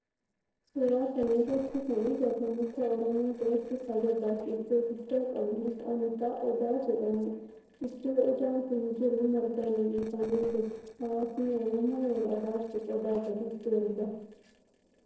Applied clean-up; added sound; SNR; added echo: neural separator model SepFormer DNS4.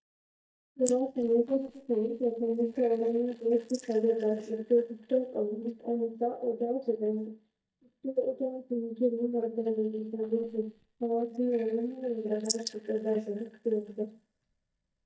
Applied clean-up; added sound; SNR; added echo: neural mask model DeepFilterNet 3.